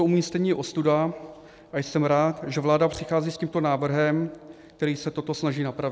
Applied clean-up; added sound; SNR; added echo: none; none; none; none.